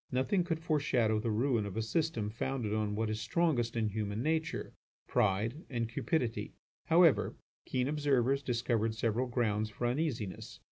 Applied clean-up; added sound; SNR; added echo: none; none; none; none.